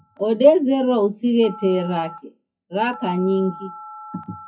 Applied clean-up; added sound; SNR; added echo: classical method WPE with log-MMSE.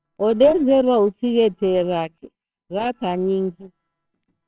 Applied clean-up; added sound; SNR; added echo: neural separator model SepFormer WHAMR!.